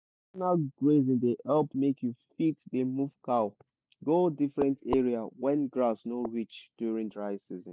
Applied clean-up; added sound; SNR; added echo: none; none; none; none.